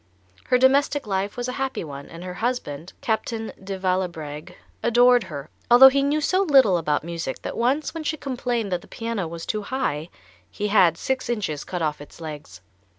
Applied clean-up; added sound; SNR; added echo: none; none; none; none.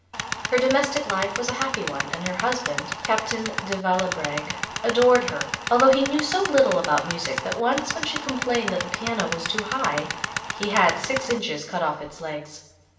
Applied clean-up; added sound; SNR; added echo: none; Tools; 6 dB; reverberation time 0.8 s.